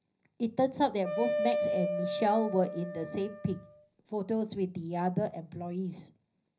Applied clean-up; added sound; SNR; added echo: none; Wind instrument, woodwind instrument; 2 dB; reverberation time 0.5 s.